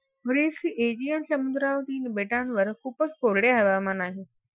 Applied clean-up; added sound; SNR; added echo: classical method Wiener filter.